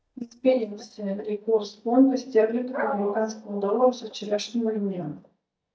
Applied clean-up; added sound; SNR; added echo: neural mask model DeepFilterNet 3.